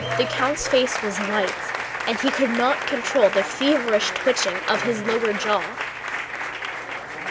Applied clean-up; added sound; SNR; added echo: none; Applause; 4 dB; none.